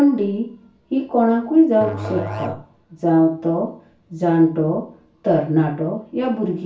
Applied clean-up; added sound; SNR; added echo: none; Musical instrument; 13 dB; reverberation time 0.3 s.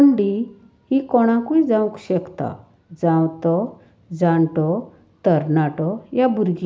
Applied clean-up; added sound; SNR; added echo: none; none; none; none.